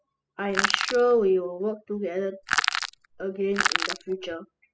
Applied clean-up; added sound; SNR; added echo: classical method spectral subtraction.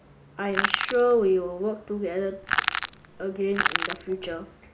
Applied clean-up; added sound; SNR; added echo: none; Crushing; 0 dB; none.